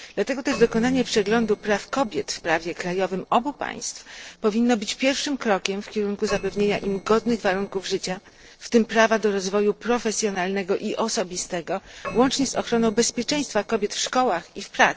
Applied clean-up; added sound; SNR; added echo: neural separator model SepFormer DNS4.